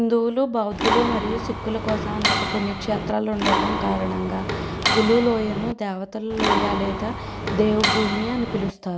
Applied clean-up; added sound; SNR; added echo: none; Mechanisms; 1 dB; none.